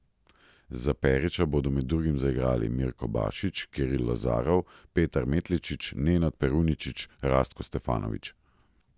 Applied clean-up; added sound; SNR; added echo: none; none; none; none.